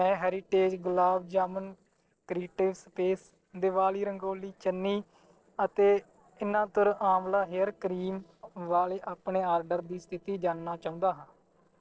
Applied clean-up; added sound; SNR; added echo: neural separator model SepFormer DNS4.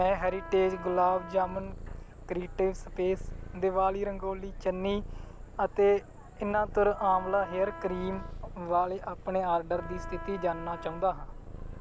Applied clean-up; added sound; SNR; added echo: none; Purr + Wind instrument, woodwind instrument; 11 dB; none.